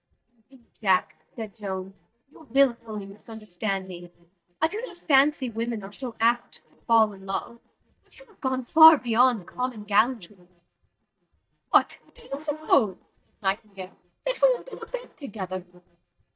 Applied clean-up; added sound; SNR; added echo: neural mask model DeepFilterNet 3.